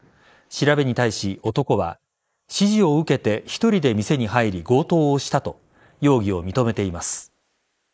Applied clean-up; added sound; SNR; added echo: neural mask model Resemble Enhance denoiser.